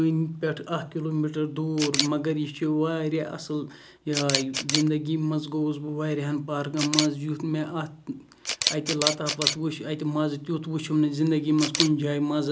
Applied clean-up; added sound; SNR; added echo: none; Camera; 7 dB; none.